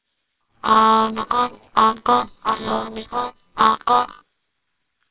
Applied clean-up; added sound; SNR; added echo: neural separator model SepFormer WHAMR!.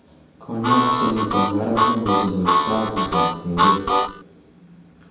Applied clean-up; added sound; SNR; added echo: none; Harmonica; -4 dB; reverberation time 1.1 s.